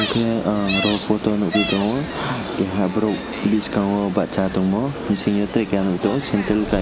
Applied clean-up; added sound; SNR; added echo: none; Gull, seagull; 8 dB; none.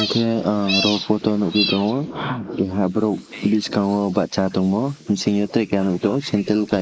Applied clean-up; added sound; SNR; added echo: neural mask model Resemble Enhance denoiser.